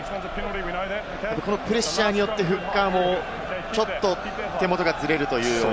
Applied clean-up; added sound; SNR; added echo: none; Wild animals; 16 dB; none.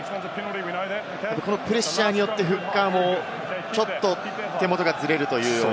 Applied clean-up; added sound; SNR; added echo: none; none; none; none.